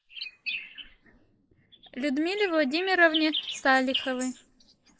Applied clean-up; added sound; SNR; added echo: neural mask model Resemble Enhance denoiser.